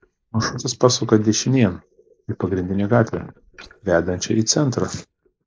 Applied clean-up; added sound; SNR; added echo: neural mask model Resemble Enhance denoiser.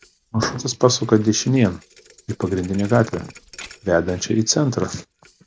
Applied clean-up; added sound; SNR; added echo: none; Thump, thud; 19 dB; none.